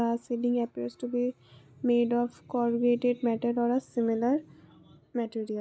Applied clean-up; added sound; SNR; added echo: none; none; none; none.